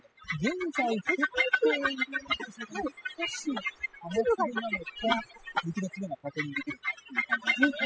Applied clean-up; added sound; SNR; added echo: classical method spectral subtraction.